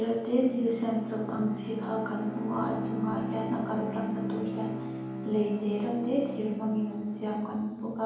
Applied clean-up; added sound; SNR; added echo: none; Bowed string instrument; 6 dB; reverberation time 1.0 s.